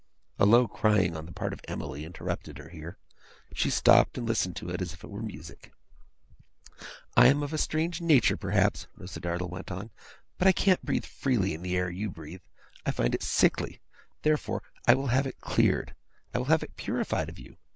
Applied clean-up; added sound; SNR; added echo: none; none; none; none.